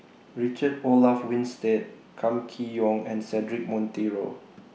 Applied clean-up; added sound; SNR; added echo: none; none; none; none.